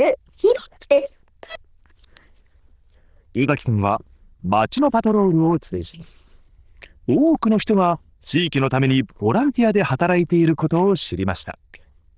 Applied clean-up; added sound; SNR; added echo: neural diffusion model UNIVERSE++.